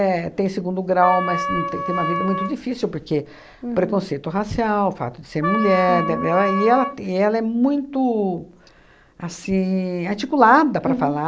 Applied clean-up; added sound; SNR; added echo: none; Wind instrument, woodwind instrument; 4 dB; none.